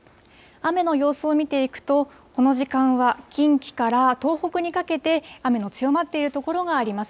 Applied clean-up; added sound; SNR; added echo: none; none; none; none.